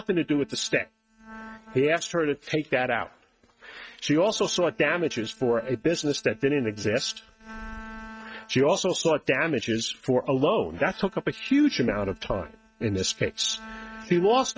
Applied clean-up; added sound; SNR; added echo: neural mask model RNNoise.